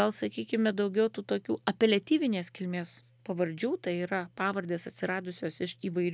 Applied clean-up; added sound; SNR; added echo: none; none; none; none.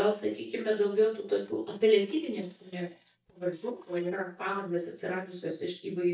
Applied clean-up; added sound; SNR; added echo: neural mask model DeepFilterNet 3.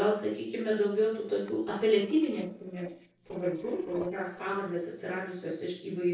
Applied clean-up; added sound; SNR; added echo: neural separator model SepFormer DNS4.